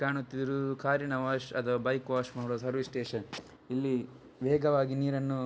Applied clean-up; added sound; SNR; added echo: none; none; none; none.